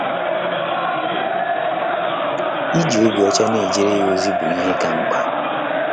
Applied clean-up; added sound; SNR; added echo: none; Crowd; -3 dB; none.